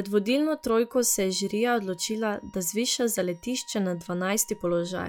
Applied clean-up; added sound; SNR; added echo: classical method log-MMSE.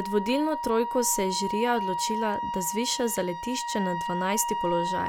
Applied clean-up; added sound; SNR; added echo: none; Wind instrument, woodwind instrument; 3 dB; none.